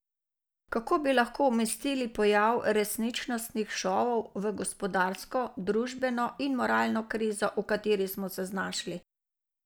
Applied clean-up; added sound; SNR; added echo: none; none; none; none.